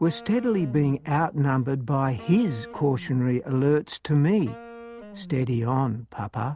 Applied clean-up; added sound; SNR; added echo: none; Wind instrument, woodwind instrument; 20 dB; none.